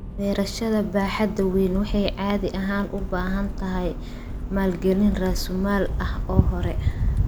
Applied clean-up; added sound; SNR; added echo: none; Accelerating, revving, vroom; 6 dB; none.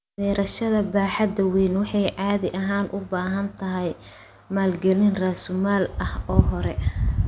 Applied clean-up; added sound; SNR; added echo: none; none; none; none.